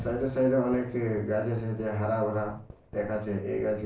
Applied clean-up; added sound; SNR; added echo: none; Fireworks; 18 dB; reverberation time 0.3 s.